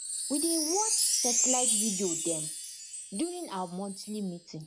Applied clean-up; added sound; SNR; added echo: none; Wind chime; -4 dB; none.